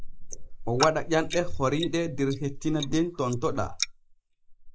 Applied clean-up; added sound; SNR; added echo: neural mask model Resemble Enhance denoiser.